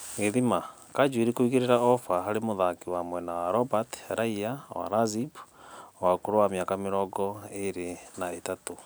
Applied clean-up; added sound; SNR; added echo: none; none; none; none.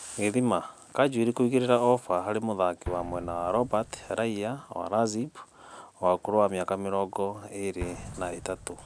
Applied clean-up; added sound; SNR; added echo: none; Explosion; 19 dB; none.